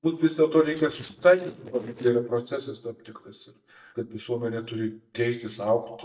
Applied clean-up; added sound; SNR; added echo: neural mask model DeepFilterNet 3.